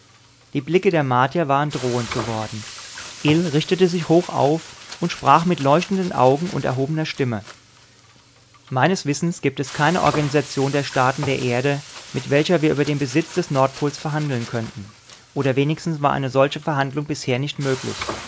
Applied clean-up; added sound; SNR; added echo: none; Frying (food); 16 dB; none.